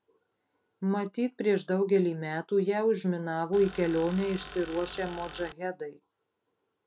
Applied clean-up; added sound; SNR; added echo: none; Tools; 13 dB; none.